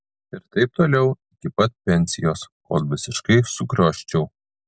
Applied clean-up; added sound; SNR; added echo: none; none; none; none.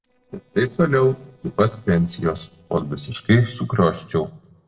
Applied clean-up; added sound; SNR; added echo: neural separator model SepFormer DNS4.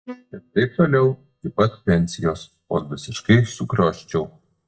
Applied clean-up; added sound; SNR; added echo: neural mask model DeepFilterNet 3.